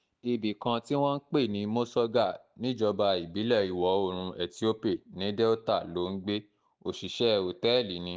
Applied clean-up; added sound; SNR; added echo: none; none; none; none.